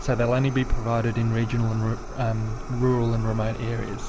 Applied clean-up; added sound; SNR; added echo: none; Fire; 16 dB; none.